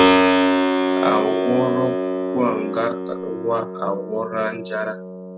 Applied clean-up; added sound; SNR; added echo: none; Keyboard (musical); -4 dB; none.